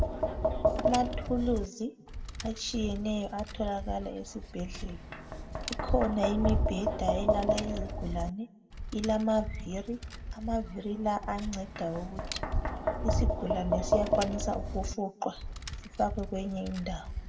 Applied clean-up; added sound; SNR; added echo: none; Tap; -1 dB; reverberation time 0.8 s.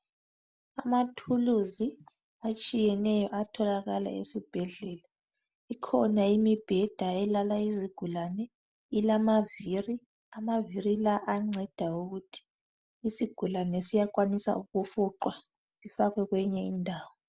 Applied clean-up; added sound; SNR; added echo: none; none; none; none.